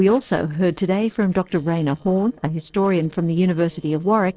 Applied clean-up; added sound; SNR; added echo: neural separator model SepFormer DNS4.